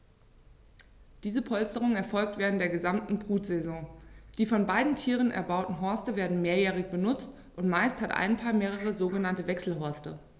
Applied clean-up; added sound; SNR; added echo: none; none; none; none.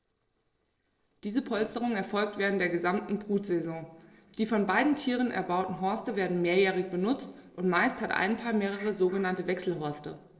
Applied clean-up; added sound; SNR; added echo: neural separator model SepFormer DNS4.